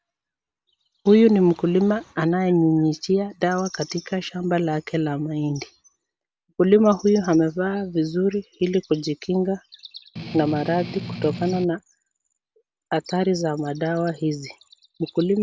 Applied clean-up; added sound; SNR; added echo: none; Strum; 9 dB; none.